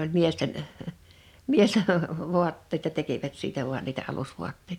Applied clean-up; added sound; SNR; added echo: none; none; none; none.